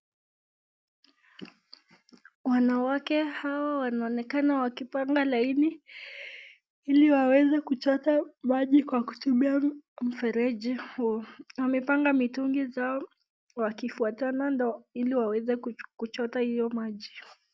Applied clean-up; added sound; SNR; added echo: none; none; none; none.